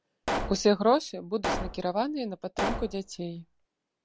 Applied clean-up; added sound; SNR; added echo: none; Explosion; 5 dB; none.